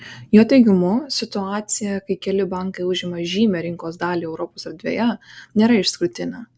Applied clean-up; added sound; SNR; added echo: none; none; none; none.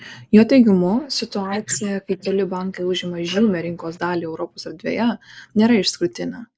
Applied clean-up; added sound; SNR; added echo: neural mask model Resemble Enhance denoiser.